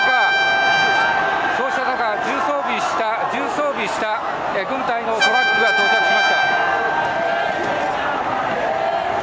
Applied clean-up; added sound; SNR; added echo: none; Trumpet; 2 dB; none.